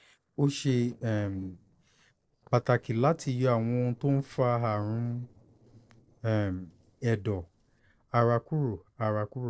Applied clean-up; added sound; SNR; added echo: neural separator model SepFormer DNS4.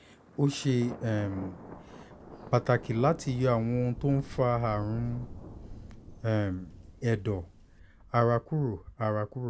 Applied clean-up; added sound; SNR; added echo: none; Thunder; 16 dB; none.